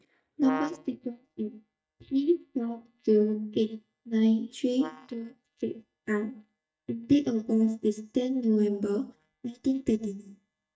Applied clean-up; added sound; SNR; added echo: neural mask model DeepFilterNet 3.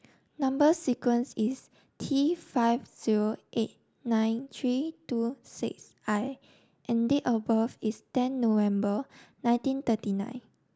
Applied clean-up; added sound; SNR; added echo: none; none; none; none.